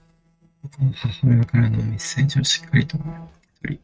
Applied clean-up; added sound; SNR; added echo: neural mask model RNNoise.